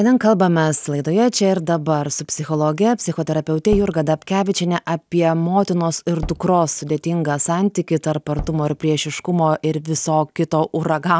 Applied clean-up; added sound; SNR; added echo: none; Tap / Bass drum; 15 dB; none.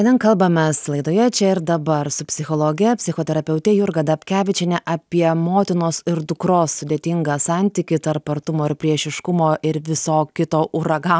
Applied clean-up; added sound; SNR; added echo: none; none; none; none.